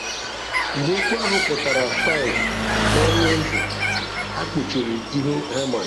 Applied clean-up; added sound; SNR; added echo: none; Engine + Bird; -2 dB; none.